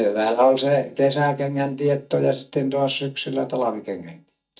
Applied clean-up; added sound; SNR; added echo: neural mask model DeepFilterNet 3.